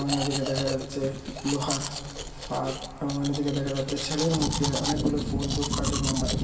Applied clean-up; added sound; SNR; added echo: none; Domestic sounds, home sounds; 6 dB; reverberation time 2.7 s.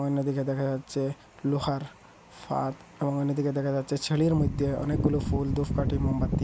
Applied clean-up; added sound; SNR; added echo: none; none; none; none.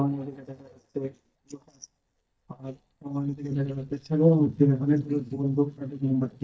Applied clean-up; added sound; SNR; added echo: neural mask model DeepFilterNet 3.